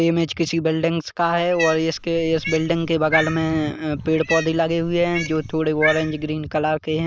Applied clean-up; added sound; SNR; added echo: none; Cat; 9 dB; none.